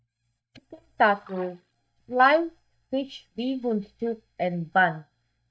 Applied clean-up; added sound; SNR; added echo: neural mask model DeepFilterNet 3.